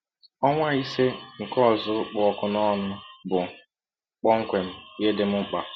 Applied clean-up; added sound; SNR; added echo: none; none; none; none.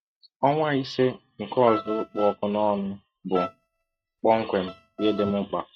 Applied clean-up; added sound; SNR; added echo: neural mask model RNNoise.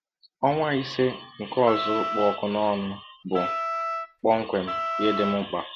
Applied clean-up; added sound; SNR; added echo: none; Wind instrument, woodwind instrument; 5 dB; none.